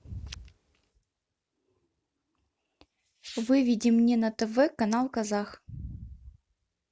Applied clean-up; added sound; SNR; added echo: none; none; none; none.